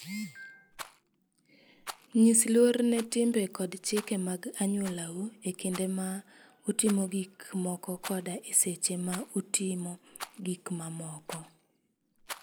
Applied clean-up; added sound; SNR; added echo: none; Rattle; 19 dB; none.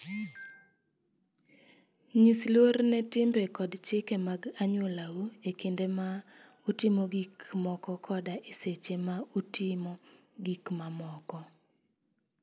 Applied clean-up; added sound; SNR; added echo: none; none; none; none.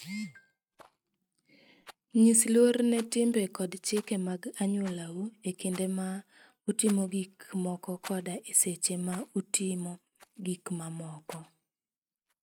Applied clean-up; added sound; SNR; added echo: neural mask model RNNoise.